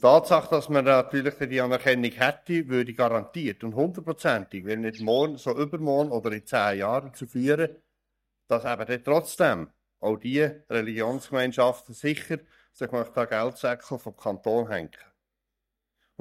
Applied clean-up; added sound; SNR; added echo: neural mask model DeepFilterNet 3.